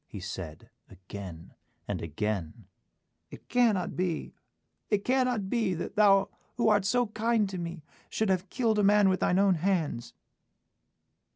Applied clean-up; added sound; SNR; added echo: none; none; none; none.